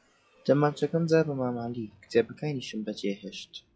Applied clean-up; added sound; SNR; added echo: classical method WPE with log-MMSE.